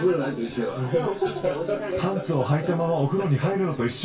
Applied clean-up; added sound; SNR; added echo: none; none; none; reverberation time 0.2 s.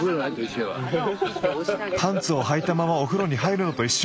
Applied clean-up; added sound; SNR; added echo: none; none; none; none.